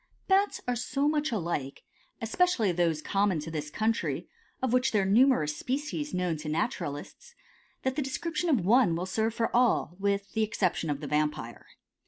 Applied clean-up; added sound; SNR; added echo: none; none; none; none.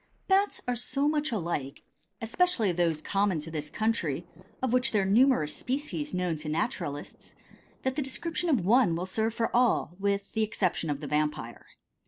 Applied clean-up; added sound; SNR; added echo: neural separator model SepFormer DNS4.